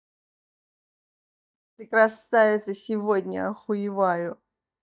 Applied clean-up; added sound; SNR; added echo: neural mask model DeepFilterNet 3.